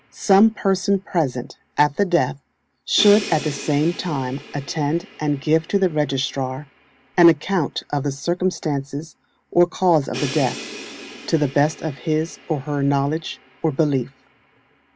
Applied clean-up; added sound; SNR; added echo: none; Crash cymbal; 18 dB; none.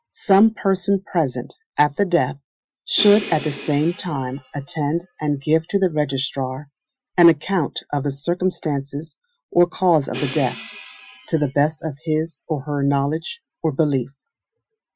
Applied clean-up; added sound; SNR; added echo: classical method Wiener filter.